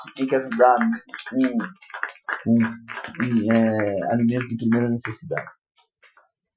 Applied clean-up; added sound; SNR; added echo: classical method Wiener filter.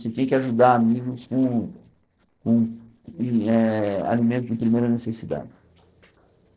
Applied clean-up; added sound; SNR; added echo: neural separator model SepFormer DNS4.